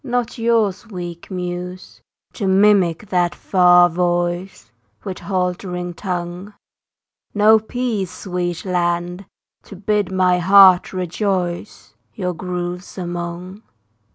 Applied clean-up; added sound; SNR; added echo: none; none; none; none.